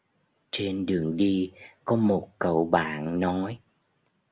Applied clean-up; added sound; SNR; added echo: none; none; none; none.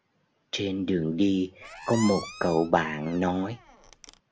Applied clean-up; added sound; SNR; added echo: none; Squeak; 14 dB; none.